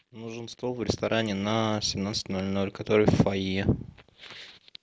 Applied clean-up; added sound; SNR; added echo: none; none; none; none.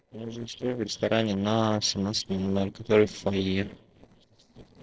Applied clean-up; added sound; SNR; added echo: neural separator model SepFormer DNS4.